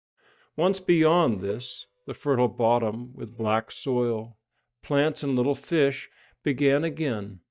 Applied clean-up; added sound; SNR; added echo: neural mask model DeepFilterNet 3.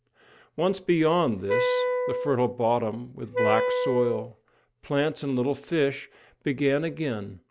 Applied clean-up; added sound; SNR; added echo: none; Wind instrument, woodwind instrument; 1 dB; none.